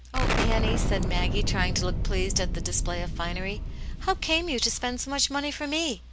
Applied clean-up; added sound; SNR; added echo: none; Explosion; -2 dB; none.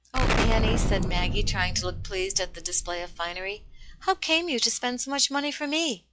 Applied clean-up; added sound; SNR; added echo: classical method log-MMSE.